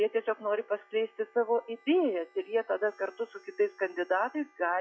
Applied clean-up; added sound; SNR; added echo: classical method log-MMSE.